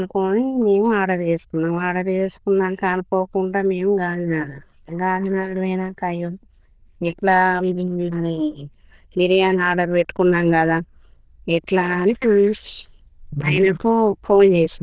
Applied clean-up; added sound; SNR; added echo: neural diffusion model UNIVERSE++.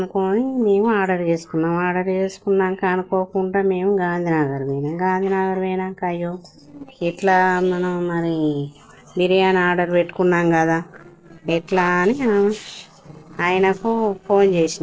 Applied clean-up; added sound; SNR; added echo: neural separator model SepFormer DNS4.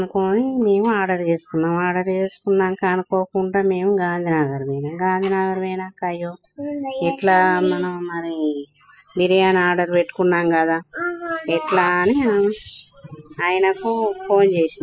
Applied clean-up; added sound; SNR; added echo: classical method spectral subtraction.